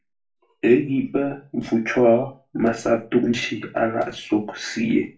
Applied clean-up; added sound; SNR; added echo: none; none; none; reverberation time 0.3 s.